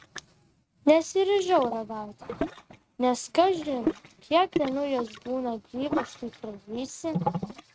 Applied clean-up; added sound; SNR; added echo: neural mask model RNNoise.